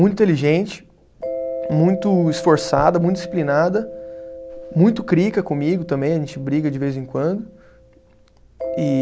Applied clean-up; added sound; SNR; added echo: none; Mallet percussion; 12 dB; none.